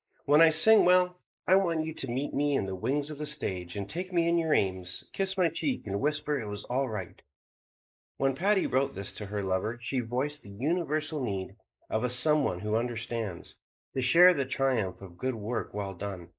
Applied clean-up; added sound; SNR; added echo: neural mask model Resemble Enhance denoiser.